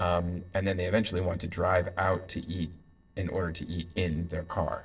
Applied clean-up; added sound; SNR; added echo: neural separator model SepFormer DNS4.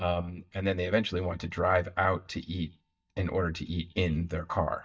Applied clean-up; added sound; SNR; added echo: neural mask model DeepFilterNet 3.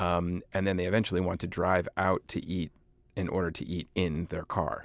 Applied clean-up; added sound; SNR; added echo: none; none; none; none.